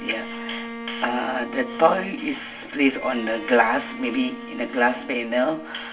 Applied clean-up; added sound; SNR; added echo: none; Bowed string instrument; 12 dB; reverberation time 0.2 s.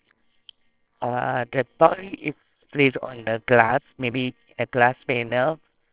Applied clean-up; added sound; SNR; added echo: neural separator model SepFormer WHAMR!.